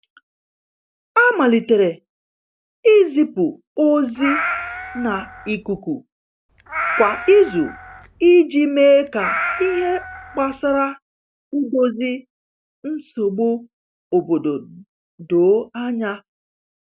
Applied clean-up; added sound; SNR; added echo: none; Meow; 8 dB; none.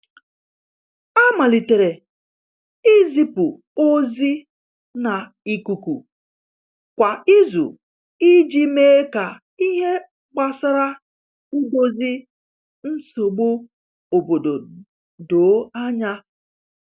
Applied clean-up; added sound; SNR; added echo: none; none; none; none.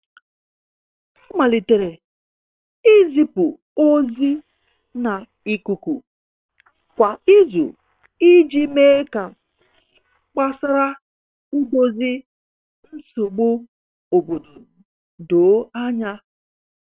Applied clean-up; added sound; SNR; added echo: neural separator model SepFormer WHAM!.